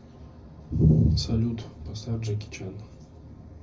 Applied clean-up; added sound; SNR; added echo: none; none; none; reverberation time 0.4 s.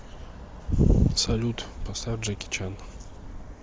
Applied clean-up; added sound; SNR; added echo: none; none; none; none.